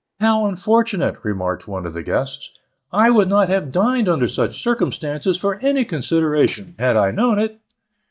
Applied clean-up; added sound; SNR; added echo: neural mask model DeepFilterNet 3.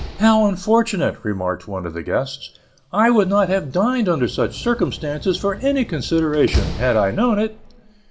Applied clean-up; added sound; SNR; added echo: none; Slam; 12 dB; reverberation time 0.4 s.